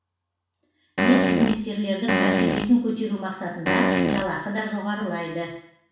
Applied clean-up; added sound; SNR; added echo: none; Fart; -3 dB; reverberation time 0.7 s.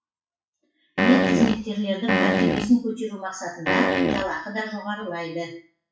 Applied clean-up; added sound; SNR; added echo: classical method WPE with log-MMSE.